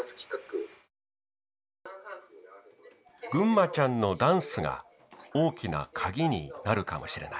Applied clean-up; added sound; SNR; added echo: none; none; none; none.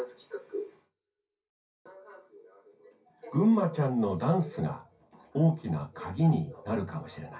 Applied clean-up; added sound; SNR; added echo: none; none; none; reverberation time 0.3 s.